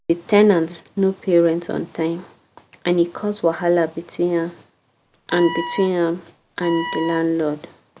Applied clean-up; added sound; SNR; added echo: none; Wind instrument, woodwind instrument; 11 dB; none.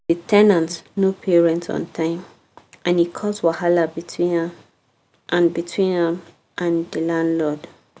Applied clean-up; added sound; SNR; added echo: none; none; none; none.